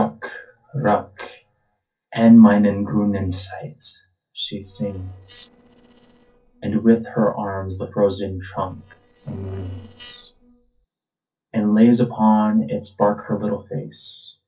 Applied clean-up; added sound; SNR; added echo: neural separator model SepFormer DNS4.